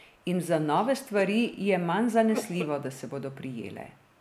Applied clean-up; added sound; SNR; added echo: none; Cough; 14 dB; none.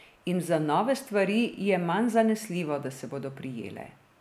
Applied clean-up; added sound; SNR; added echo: none; none; none; none.